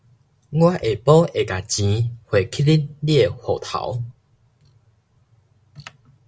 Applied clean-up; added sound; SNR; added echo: none; none; none; none.